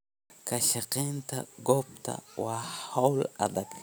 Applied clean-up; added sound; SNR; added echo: none; none; none; none.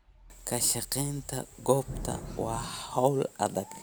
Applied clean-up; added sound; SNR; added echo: none; Thunder / Rain; 13 dB; none.